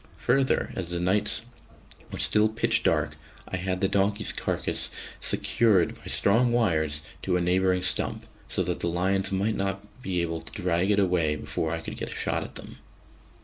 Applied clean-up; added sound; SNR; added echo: none; none; none; none.